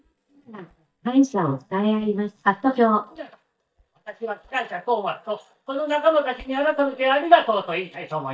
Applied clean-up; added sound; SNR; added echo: neural mask model DeepFilterNet 3.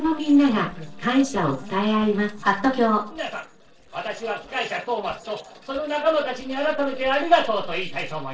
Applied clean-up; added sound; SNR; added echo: neural separator model SepFormer DNS4.